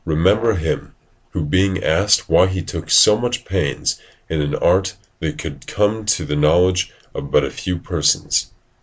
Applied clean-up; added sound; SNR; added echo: none; Brass instrument; 19 dB; none.